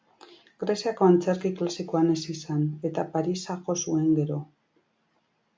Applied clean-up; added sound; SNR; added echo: none; none; none; none.